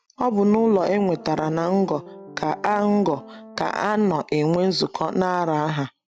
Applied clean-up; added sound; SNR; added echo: none; Piano; 19 dB; none.